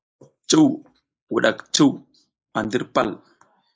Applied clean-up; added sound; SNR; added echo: neural mask model Resemble Enhance denoiser.